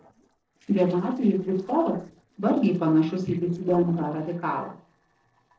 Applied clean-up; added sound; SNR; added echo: neural separator model SepFormer DNS4.